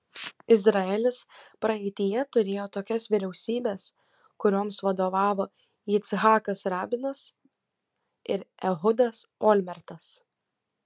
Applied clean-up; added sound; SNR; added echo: none; none; none; none.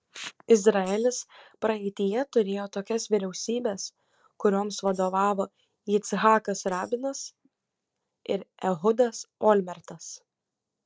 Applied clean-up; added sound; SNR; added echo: neural separator model SepFormer DNS4.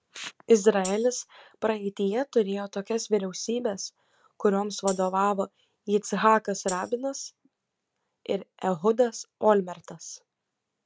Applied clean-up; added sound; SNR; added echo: none; Tambourine; 17 dB; none.